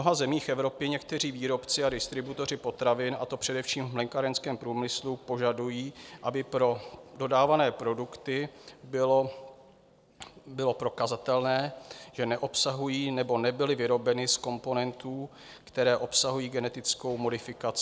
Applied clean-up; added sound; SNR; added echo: none; none; none; none.